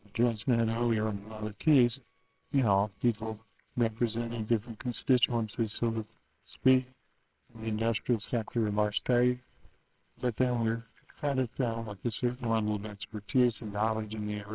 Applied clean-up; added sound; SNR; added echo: neural separator model SepFormer WHAMR!.